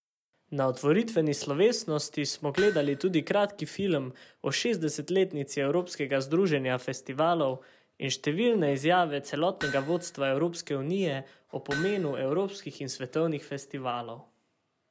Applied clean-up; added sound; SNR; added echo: none; Hammer; 13 dB; none.